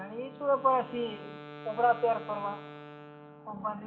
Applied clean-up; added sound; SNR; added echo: none; Wind instrument, woodwind instrument; 15 dB; reverberation time 1.6 s.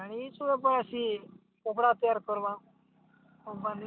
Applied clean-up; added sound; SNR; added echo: none; none; none; none.